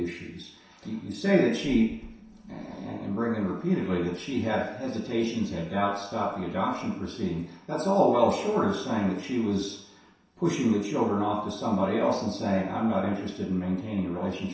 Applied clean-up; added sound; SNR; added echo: none; none; none; reverberation time 0.7 s.